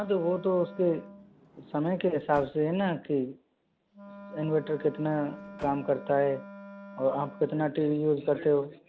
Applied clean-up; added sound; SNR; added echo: none; Sliding door + Wind instrument, woodwind instrument; 18 dB; none.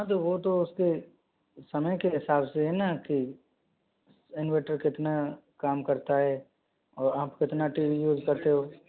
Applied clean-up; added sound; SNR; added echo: none; none; none; none.